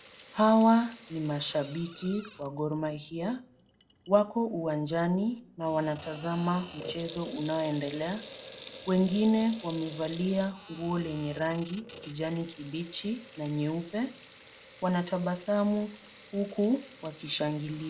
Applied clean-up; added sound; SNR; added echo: none; Sink (filling or washing) / Water tap, faucet; 18 dB; reverberation time 0.3 s.